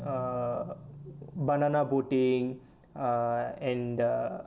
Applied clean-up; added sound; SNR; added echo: none; none; none; none.